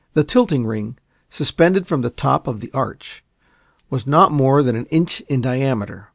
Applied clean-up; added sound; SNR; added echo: none; none; none; none.